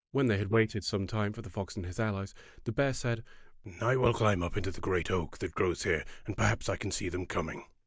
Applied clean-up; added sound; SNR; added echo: neural mask model DeepFilterNet 3.